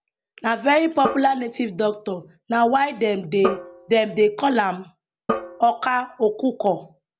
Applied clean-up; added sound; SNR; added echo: none; Drum; 11 dB; none.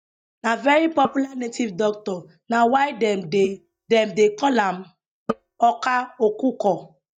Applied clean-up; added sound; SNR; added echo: neural mask model DeepFilterNet 3.